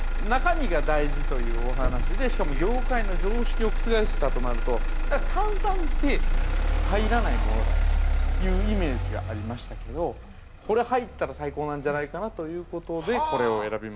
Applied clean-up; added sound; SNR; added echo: none; Motor vehicle (road); -5 dB; none.